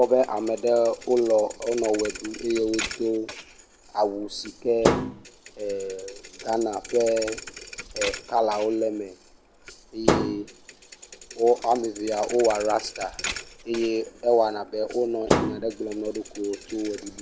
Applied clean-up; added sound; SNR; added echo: none; Thump, thud; 7 dB; none.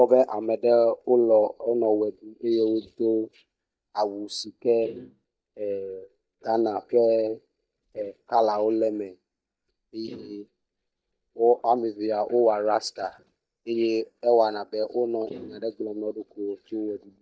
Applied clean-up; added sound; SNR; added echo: neural mask model DeepFilterNet 3.